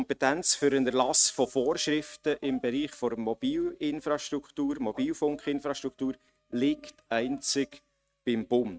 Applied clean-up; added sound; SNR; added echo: neural mask model RNNoise.